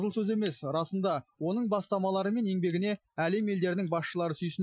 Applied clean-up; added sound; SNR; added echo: classical method Wiener filter.